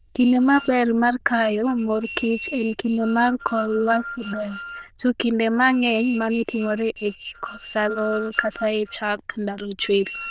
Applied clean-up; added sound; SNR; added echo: neural diffusion model UNIVERSE++.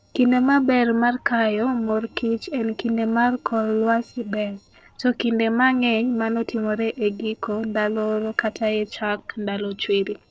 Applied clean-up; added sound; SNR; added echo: neural separator model SepFormer DNS4.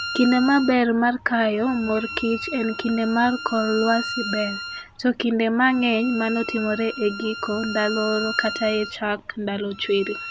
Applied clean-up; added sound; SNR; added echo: none; Bowed string instrument; 11 dB; none.